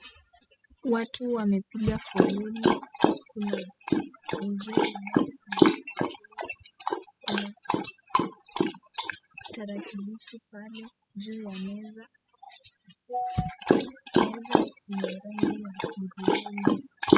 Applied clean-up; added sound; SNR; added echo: classical method spectral subtraction.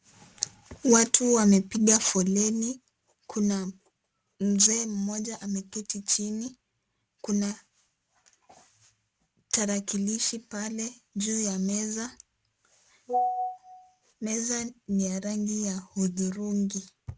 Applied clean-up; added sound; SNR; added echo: none; none; none; none.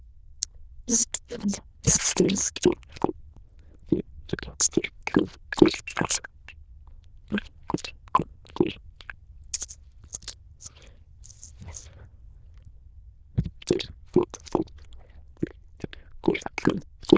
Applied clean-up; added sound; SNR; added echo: neural diffusion model UNIVERSE++.